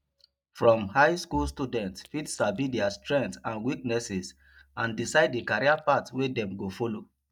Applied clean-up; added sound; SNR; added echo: neural mask model DeepFilterNet 3.